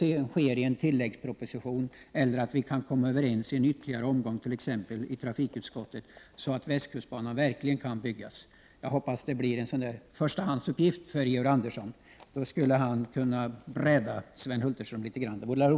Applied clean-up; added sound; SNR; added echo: none; none; none; none.